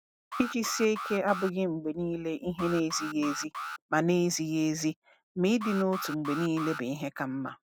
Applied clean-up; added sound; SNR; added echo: none; Alarm; 10 dB; none.